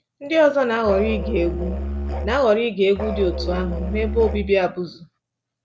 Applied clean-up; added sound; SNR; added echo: none; Musical instrument; 6 dB; none.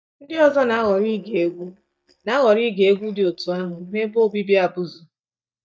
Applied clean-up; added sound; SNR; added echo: neural mask model DeepFilterNet 3.